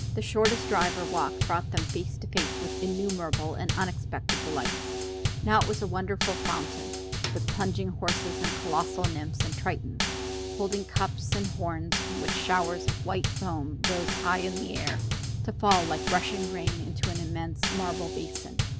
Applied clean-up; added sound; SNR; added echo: none; Bass drum / Snare drum / Drum kit; -1 dB; none.